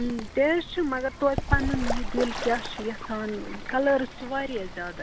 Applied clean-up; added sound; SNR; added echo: none; Bird / Fowl; 5 dB; none.